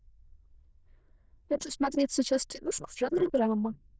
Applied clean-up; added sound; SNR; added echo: neural diffusion model UNIVERSE++.